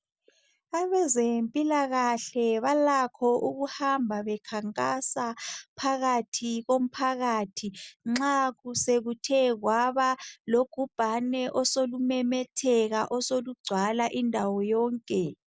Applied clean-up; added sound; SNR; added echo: none; none; none; none.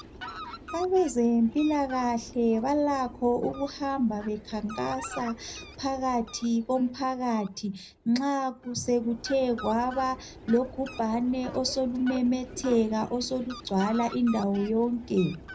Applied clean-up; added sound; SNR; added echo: none; Fowl; 16 dB; reverberation time 0.4 s.